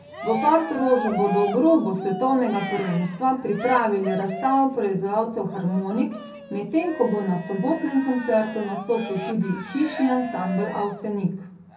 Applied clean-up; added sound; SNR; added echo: none; Cheering; 12 dB; reverberation time 0.3 s.